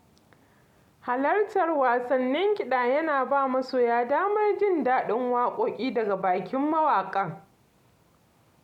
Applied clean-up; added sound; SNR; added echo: none; none; none; none.